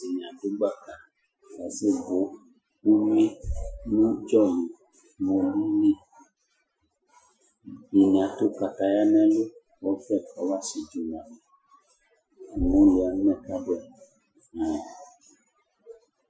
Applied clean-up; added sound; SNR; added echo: classical method Wiener filter.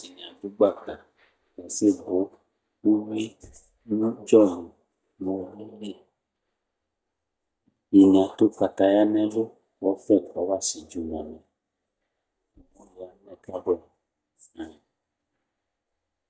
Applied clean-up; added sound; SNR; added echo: neural mask model DeepFilterNet 3.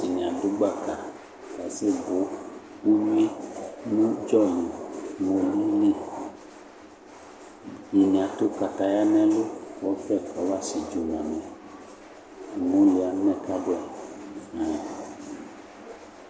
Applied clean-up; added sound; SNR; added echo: none; none; none; none.